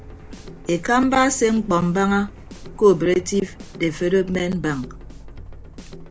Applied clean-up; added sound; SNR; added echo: none; Printer + Drum kit; 16 dB; none.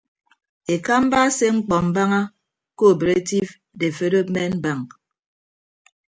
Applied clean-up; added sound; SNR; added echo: none; none; none; none.